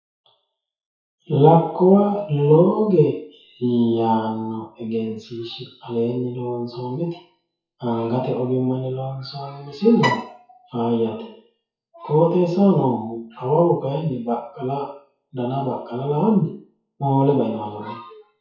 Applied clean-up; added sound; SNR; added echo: classical method WPE with log-MMSE.